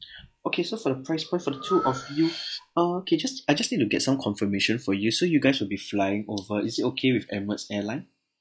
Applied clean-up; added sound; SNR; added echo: classical method log-MMSE.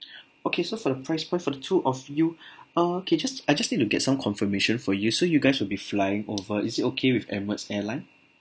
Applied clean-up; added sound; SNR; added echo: none; none; none; none.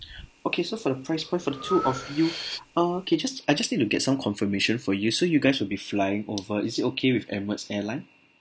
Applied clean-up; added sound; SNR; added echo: none; Breathing; 16 dB; none.